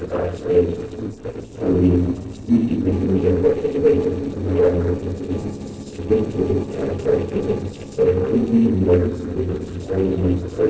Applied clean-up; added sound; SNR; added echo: neural separator model SepFormer DNS4.